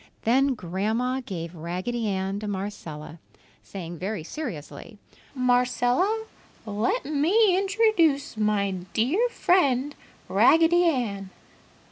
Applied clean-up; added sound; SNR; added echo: none; none; none; none.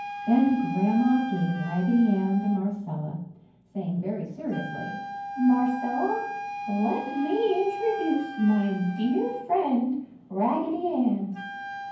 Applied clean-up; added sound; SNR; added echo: none; Wind instrument, woodwind instrument; 11 dB; reverberation time 0.9 s.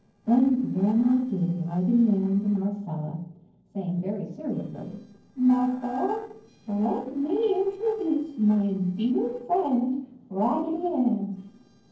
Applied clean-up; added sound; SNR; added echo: neural separator model SepFormer DNS4.